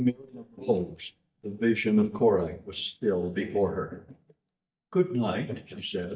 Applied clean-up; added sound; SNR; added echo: neural mask model DeepFilterNet 3.